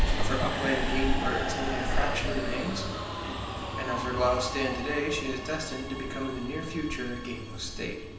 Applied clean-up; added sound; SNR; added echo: none; Subway, metro, underground; -2 dB; reverberation time 0.9 s.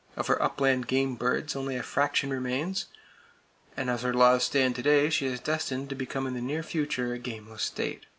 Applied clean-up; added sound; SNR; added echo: none; none; none; none.